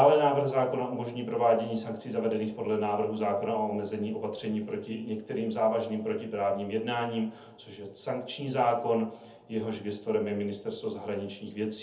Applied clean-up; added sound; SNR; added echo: none; none; none; reverberation time 0.6 s.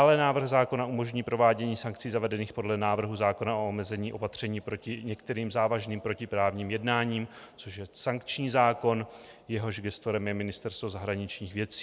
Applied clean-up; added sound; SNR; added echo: none; none; none; none.